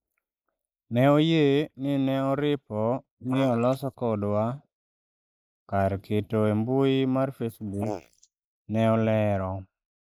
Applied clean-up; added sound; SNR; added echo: neural mask model Resemble Enhance denoiser.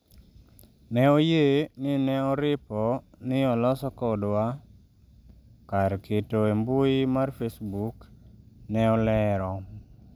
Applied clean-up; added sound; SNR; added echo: none; none; none; none.